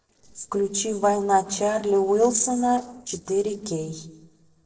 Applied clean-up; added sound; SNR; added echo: neural separator model SepFormer DNS4.